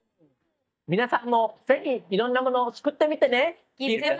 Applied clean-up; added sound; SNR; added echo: neural mask model DeepFilterNet 3.